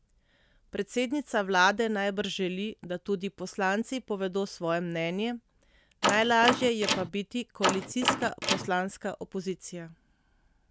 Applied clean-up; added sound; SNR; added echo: none; Door; 1 dB; none.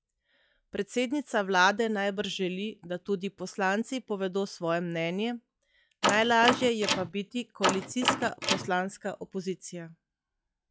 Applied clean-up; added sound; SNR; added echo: classical method log-MMSE.